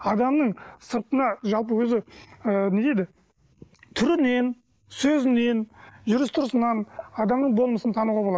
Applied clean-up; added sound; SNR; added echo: neural mask model Resemble Enhance denoiser.